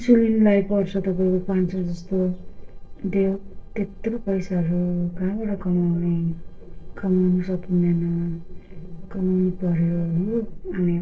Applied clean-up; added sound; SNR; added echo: neural separator model SepFormer DNS4.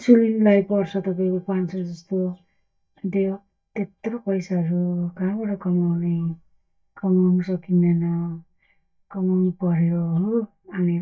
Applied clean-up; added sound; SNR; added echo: neural mask model DeepFilterNet 3.